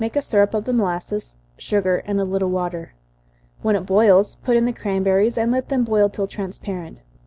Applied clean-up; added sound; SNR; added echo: none; none; none; none.